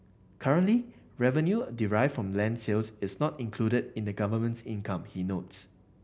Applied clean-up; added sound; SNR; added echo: none; none; none; none.